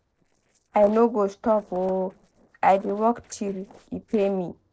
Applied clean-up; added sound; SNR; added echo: neural separator model SepFormer DNS4.